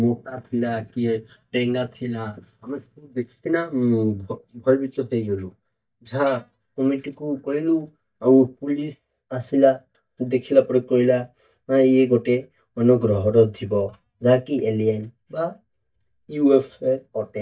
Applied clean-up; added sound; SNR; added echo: neural mask model DeepFilterNet 3.